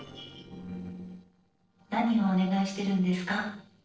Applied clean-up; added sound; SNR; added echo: neural separator model SepFormer DNS4.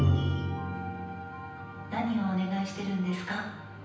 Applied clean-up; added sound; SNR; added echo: none; Drum; 0 dB; reverberation time 0.9 s.